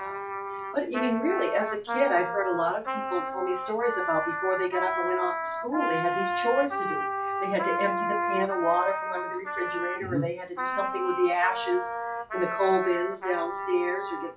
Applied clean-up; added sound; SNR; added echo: classical method log-MMSE.